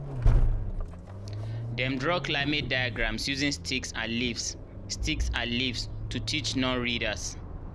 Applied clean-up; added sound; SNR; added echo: none; Accelerating, revving, vroom; 0 dB; none.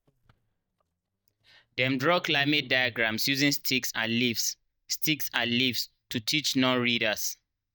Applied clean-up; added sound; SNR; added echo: neural mask model DeepFilterNet 3.